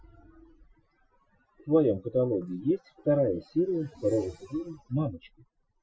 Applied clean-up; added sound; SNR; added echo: classical method Wiener filter.